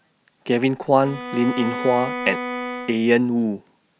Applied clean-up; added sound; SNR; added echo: none; Bowed string instrument; 8 dB; none.